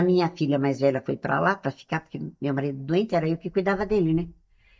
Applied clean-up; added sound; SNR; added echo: neural mask model DeepFilterNet 3.